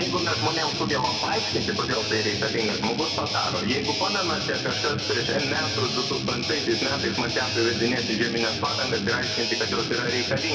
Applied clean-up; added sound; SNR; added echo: none; Guitar; 1 dB; reverberation time 1.5 s.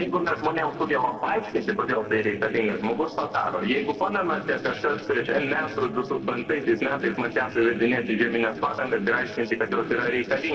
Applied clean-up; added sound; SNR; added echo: neural separator model SepFormer DNS4.